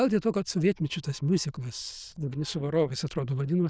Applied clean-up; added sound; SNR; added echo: neural diffusion model UNIVERSE++.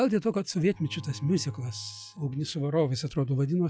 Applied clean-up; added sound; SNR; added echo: classical method log-MMSE.